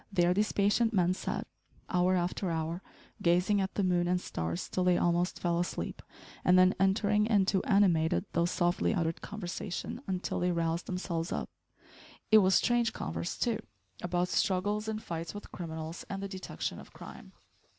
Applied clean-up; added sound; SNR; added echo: none; none; none; none.